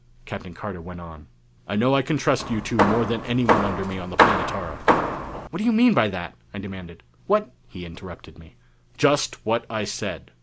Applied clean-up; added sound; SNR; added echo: none; Hammer; -3 dB; none.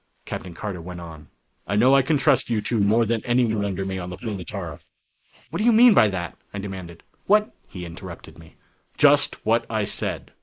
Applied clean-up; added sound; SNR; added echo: neural mask model Resemble Enhance denoiser.